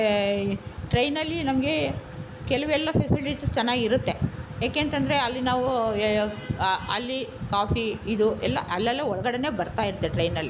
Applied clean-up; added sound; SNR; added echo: none; none; none; none.